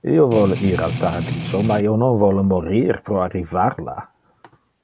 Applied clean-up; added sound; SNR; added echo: none; Strum; 6 dB; none.